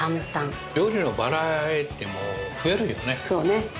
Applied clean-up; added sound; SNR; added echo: none; Guitar + Crowd; 19 dB; none.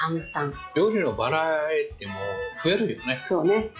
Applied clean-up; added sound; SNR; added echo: classical method log-MMSE.